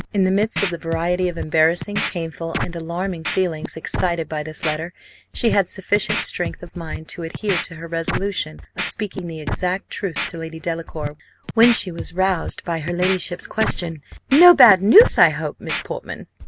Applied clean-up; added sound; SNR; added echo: none; Scratching (performance technique); 8 dB; none.